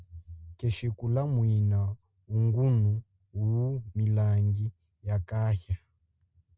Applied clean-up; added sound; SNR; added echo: none; none; none; none.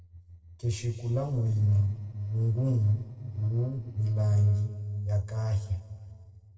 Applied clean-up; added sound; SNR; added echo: neural separator model SepFormer DNS4.